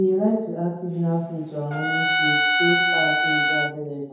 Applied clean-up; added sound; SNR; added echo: none; Trumpet; -2 dB; reverberation time 1.0 s.